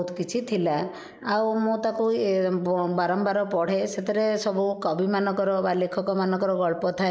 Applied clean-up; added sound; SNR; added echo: neural mask model Resemble Enhance denoiser.